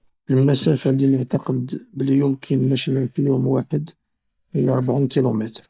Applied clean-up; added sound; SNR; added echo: neural mask model DeepFilterNet 3.